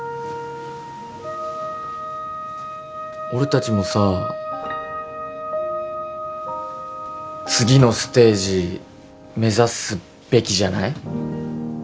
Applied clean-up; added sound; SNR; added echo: none; none; none; none.